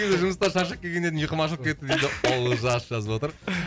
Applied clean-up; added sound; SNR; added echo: none; none; none; none.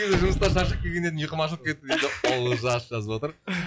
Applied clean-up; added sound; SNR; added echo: classical method log-MMSE.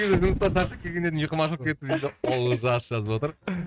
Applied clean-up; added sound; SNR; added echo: neural mask model RNNoise.